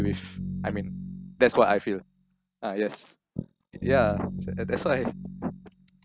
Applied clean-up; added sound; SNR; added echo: neural mask model RNNoise.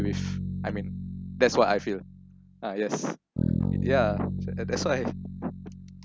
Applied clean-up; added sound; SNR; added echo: none; Bass guitar; 2 dB; none.